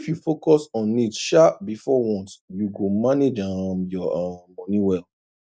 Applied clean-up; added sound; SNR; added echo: none; none; none; none.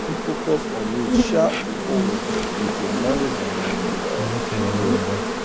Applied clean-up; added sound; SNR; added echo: none; Insect; -3 dB; none.